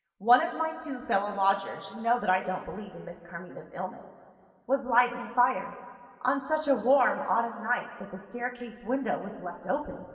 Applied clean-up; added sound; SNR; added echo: none; none; none; reverberation time 2.3 s.